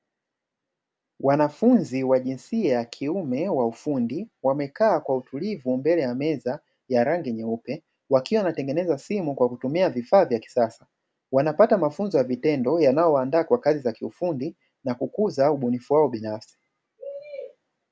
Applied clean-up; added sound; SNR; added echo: none; none; none; none.